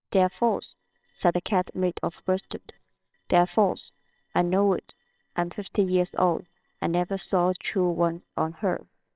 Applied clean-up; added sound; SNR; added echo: neural separator model SepFormer WHAMR!.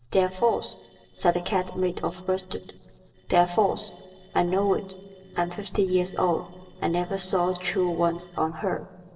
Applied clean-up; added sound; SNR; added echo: neural separator model SepFormer DNS4.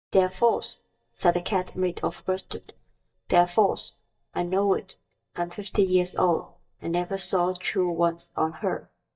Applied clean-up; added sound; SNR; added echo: neural mask model DeepFilterNet 3.